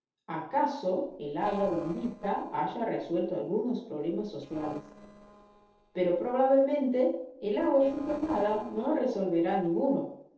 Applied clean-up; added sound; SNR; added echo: neural separator model SepFormer DNS4.